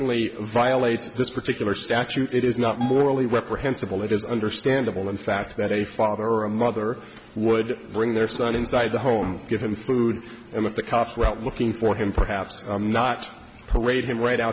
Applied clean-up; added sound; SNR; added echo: none; Bell + Drawer open or close; 17 dB; none.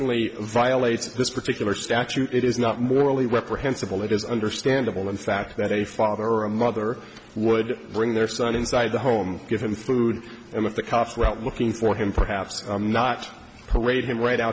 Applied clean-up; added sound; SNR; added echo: none; none; none; none.